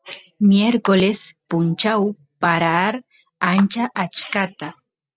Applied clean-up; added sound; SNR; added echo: none; Clapping; 18 dB; none.